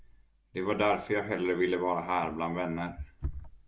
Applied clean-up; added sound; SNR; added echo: none; none; none; none.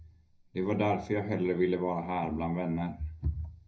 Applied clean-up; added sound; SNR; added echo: none; none; none; reverberation time 0.5 s.